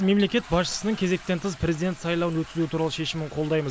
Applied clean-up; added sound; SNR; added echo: none; Toilet flush; 19 dB; none.